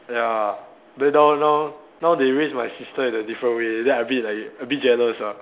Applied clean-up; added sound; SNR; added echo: none; none; none; none.